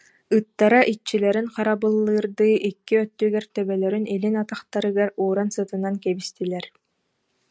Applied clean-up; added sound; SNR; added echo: none; none; none; none.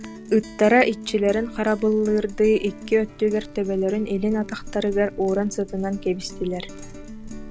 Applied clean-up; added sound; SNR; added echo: none; Guitar + Crackle; 14 dB; none.